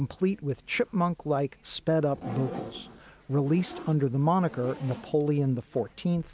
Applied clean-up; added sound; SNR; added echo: none; Zipper (clothing); 16 dB; none.